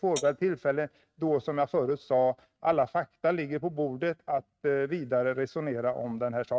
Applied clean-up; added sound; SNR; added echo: neural mask model RNNoise.